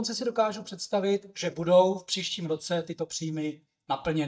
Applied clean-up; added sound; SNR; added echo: neural mask model DeepFilterNet 3.